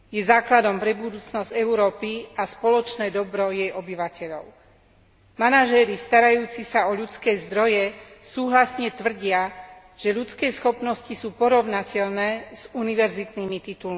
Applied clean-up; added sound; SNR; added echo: none; none; none; none.